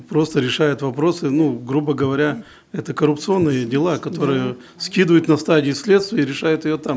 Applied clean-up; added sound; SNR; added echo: none; Breathing; 16 dB; none.